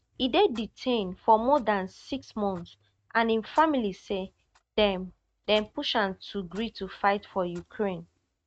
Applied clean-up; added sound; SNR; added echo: neural mask model RNNoise.